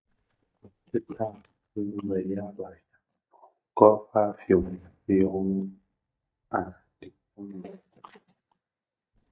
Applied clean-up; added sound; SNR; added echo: neural mask model DeepFilterNet 3.